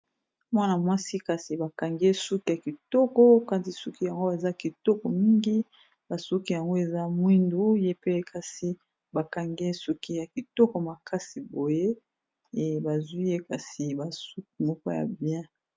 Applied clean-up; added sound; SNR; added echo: none; none; none; none.